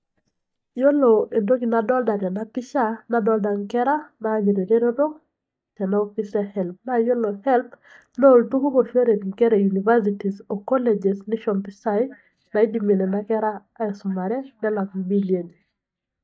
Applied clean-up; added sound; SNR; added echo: neural mask model DeepFilterNet 3.